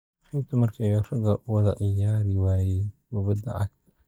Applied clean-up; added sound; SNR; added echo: neural mask model DeepFilterNet 3.